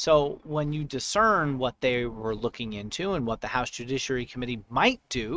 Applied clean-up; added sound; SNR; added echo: neural mask model RNNoise.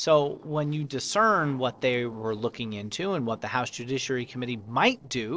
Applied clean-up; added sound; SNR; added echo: neural separator model SepFormer DNS4.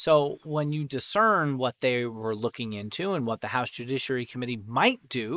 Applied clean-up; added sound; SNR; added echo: neural mask model Resemble Enhance denoiser.